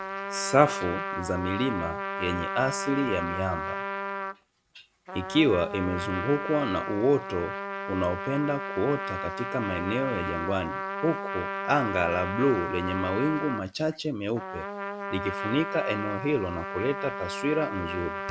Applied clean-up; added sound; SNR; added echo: none; Trumpet; 5 dB; none.